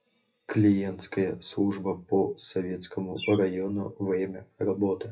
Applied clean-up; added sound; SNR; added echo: classical method WPE with log-MMSE.